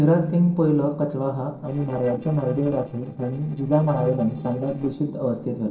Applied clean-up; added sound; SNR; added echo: neural separator model SepFormer DNS4.